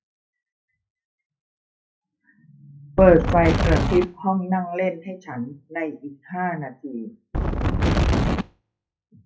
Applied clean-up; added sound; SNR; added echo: classical method WPE with log-MMSE.